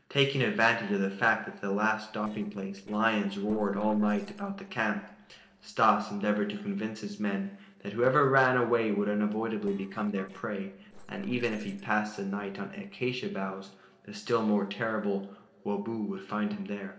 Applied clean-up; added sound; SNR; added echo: neural separator model SepFormer DNS4.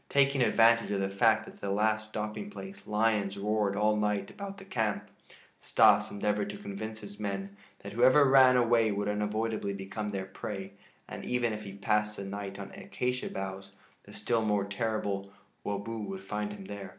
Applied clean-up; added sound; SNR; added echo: none; none; none; none.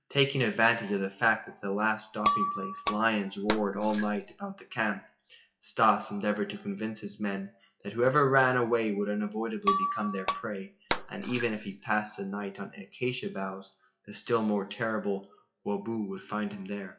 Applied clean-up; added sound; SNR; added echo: classical method WPE with log-MMSE.